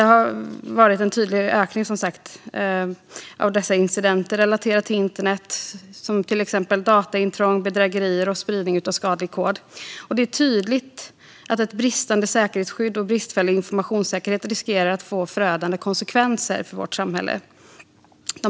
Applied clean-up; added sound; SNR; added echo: none; none; none; none.